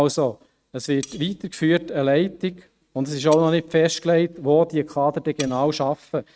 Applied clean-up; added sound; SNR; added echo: neural mask model RNNoise.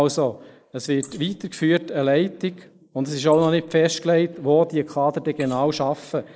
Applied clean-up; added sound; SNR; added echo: neural mask model Resemble Enhance denoiser.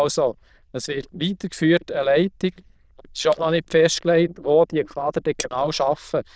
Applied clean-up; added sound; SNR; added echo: neural diffusion model UNIVERSE++.